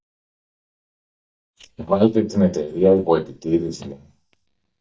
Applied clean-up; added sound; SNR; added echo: neural mask model DeepFilterNet 3.